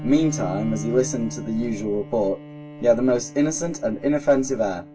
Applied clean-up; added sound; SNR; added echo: none; Bowed string instrument; 12 dB; reverberation time 0.2 s.